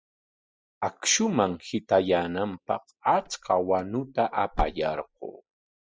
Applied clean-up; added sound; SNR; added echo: classical method spectral subtraction.